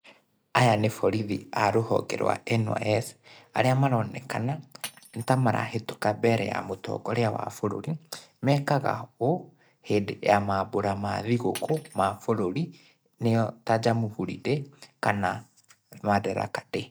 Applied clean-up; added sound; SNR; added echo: neural mask model DeepFilterNet 3.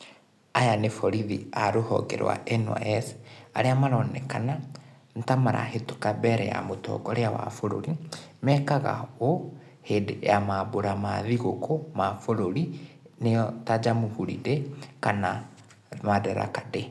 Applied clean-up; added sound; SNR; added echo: none; none; none; none.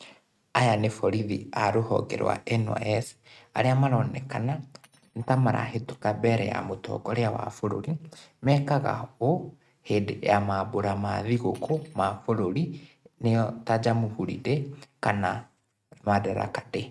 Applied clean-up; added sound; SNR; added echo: neural mask model RNNoise.